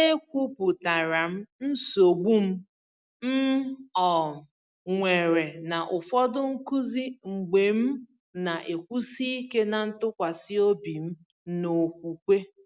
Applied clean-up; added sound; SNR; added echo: none; none; none; none.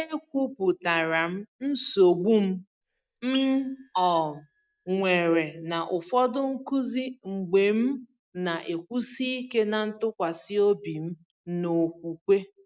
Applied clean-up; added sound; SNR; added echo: neural mask model DeepFilterNet 3.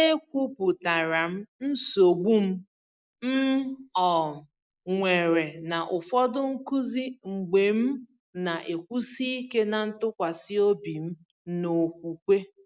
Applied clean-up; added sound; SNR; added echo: neural mask model Resemble Enhance denoiser.